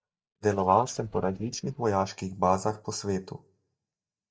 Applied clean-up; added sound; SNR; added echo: neural mask model DeepFilterNet 3.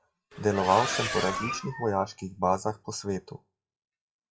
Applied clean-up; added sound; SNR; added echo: classical method WPE with log-MMSE.